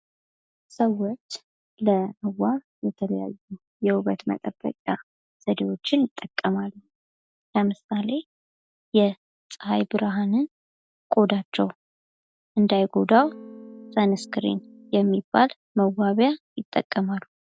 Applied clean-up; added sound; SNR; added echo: none; Electric guitar / Strum; 18 dB; none.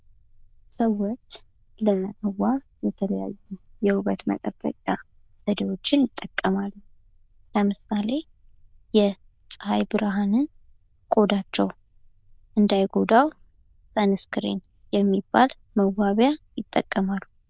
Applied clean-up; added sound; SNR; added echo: neural diffusion model UNIVERSE++.